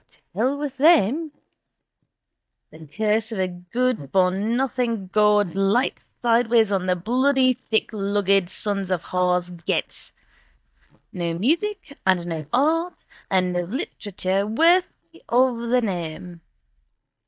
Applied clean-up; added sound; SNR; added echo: neural mask model DeepFilterNet 3.